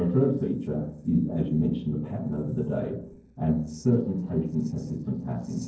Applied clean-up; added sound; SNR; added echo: neural separator model SepFormer DNS4.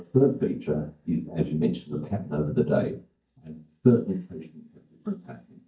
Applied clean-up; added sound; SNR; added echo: neural mask model DeepFilterNet 3.